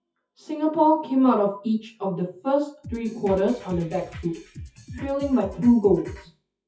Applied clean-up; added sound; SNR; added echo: classical method WPE with log-MMSE.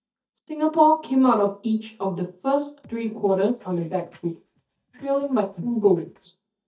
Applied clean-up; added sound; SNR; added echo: neural mask model DeepFilterNet 3.